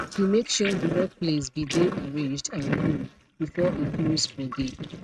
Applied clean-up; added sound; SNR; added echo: neural mask model RNNoise.